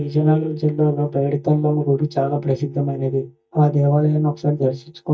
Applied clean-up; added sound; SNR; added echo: neural mask model DeepFilterNet 3.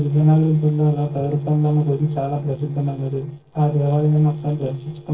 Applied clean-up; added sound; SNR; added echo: neural separator model SepFormer DNS4.